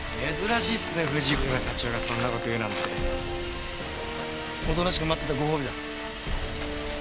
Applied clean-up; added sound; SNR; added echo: none; Drill; 12 dB; none.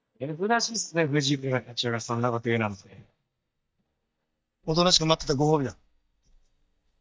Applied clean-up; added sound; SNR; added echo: neural mask model DeepFilterNet 3.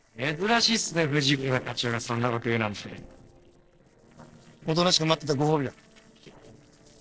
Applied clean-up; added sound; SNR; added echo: neural separator model SepFormer DNS4.